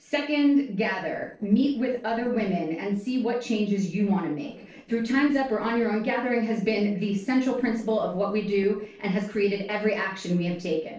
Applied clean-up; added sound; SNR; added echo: neural separator model SepFormer DNS4.